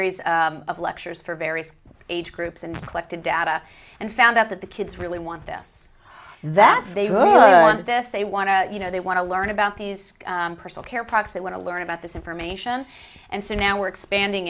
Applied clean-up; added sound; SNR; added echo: none; none; none; none.